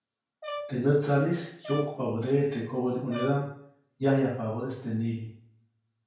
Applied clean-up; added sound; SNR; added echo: none; Brass instrument; 12 dB; reverberation time 0.5 s.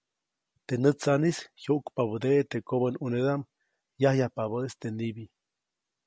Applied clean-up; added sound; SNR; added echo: none; none; none; none.